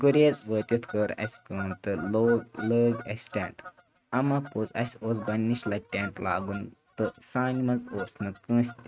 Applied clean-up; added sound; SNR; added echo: neural mask model RNNoise.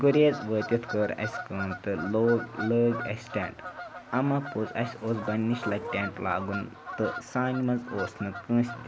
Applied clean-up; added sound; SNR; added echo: none; Bird vocalization, bird call, bird song / Fowl; 11 dB; none.